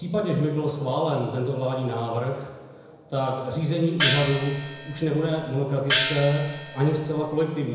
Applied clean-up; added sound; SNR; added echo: none; Gong; 4 dB; reverberation time 1.0 s.